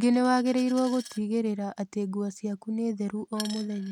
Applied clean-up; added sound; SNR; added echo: neural mask model RNNoise.